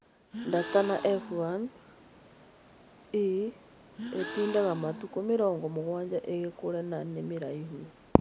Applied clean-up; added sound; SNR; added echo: none; Gasp; 13 dB; none.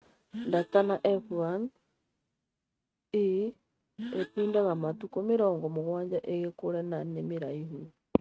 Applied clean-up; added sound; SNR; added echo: neural mask model RNNoise.